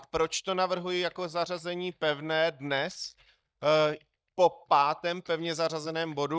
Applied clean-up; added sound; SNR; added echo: neural mask model DeepFilterNet 3.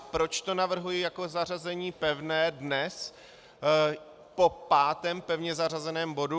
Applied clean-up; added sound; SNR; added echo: none; none; none; none.